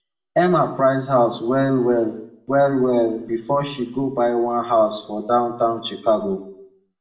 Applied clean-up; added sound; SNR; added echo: none; none; none; reverberation time 0.5 s.